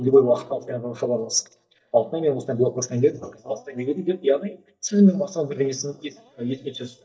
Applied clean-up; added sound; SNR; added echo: neural mask model DeepFilterNet 3.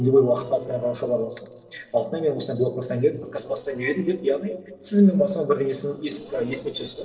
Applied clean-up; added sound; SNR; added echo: neural separator model SepFormer DNS4.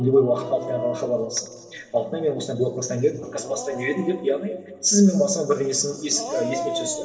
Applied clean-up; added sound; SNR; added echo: none; Dog; 12 dB; reverberation time 2.0 s.